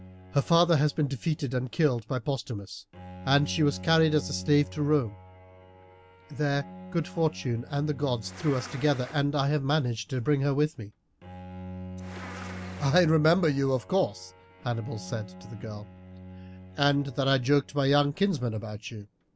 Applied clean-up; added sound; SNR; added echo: none; Bowed string instrument + Insect; 16 dB; none.